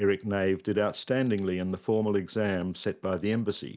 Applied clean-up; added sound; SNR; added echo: none; none; none; none.